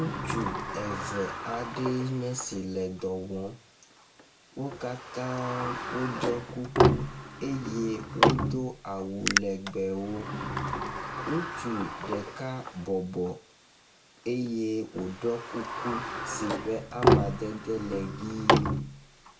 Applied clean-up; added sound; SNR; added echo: none; Sliding door; -2 dB; reverberation time 0.2 s.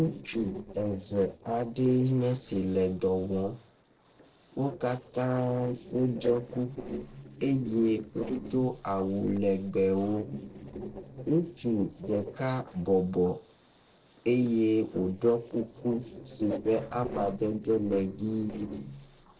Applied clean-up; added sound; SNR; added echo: neural separator model SepFormer DNS4.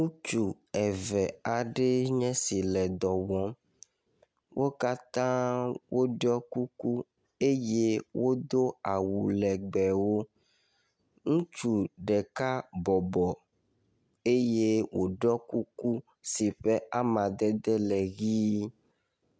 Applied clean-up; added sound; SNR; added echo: none; none; none; none.